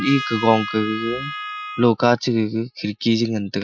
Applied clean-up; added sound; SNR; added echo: classical method Wiener filter.